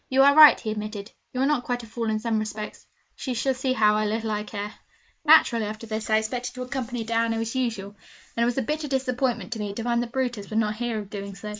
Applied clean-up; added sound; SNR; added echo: neural mask model Resemble Enhance denoiser.